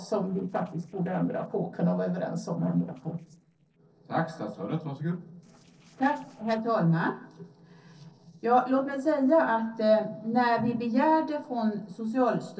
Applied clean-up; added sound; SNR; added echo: neural separator model SepFormer DNS4.